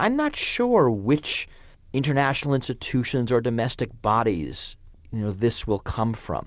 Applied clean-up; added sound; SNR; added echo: none; none; none; none.